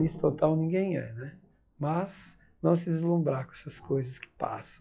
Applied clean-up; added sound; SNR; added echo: classical method log-MMSE.